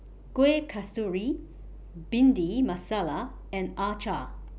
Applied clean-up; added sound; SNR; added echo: none; none; none; none.